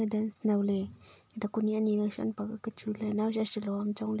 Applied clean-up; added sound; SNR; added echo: none; none; none; none.